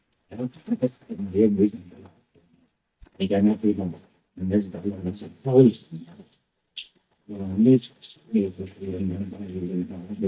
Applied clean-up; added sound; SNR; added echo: neural mask model DeepFilterNet 3.